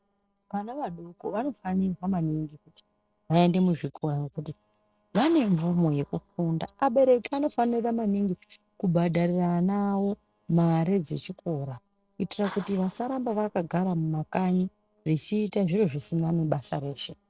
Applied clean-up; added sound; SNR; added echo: neural separator model SepFormer DNS4.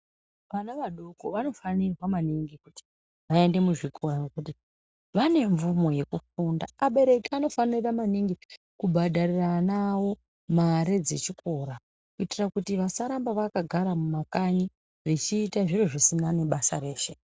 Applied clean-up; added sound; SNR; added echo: none; none; none; none.